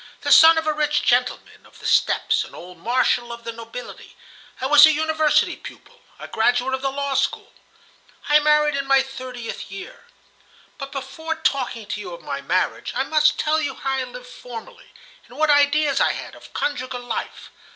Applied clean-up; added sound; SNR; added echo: none; none; none; none.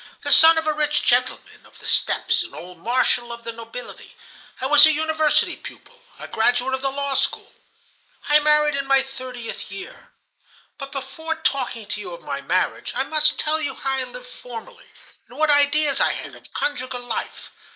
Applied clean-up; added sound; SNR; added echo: neural mask model Resemble Enhance denoiser.